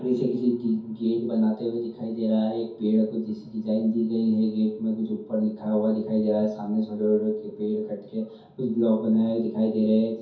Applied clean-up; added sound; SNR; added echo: none; none; none; reverberation time 0.6 s.